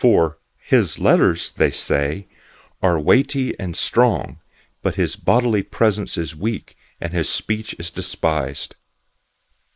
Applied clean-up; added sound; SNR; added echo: neural mask model Resemble Enhance denoiser.